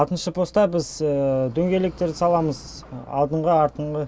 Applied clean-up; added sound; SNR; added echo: none; none; none; none.